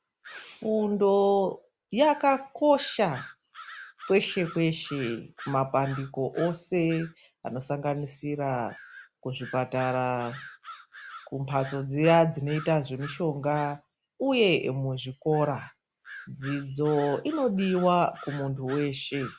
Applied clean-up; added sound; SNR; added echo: none; Bird vocalization, bird call, bird song; 19 dB; none.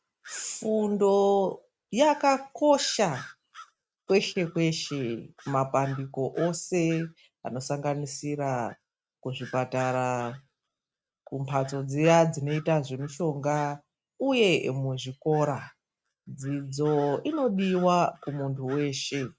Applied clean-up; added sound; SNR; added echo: neural mask model RNNoise.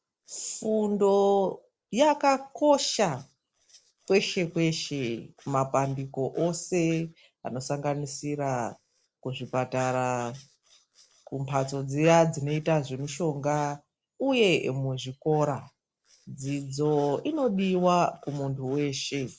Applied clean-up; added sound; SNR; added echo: neural separator model SepFormer DNS4.